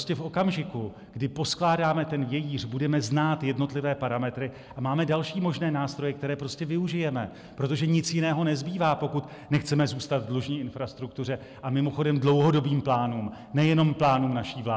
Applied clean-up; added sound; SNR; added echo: none; none; none; none.